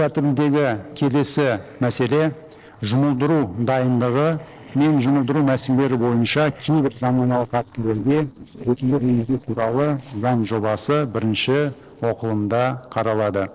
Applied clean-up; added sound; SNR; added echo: neural separator model SepFormer DNS4.